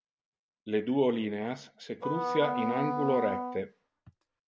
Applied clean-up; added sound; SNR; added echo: none; Wind instrument, woodwind instrument; 3 dB; none.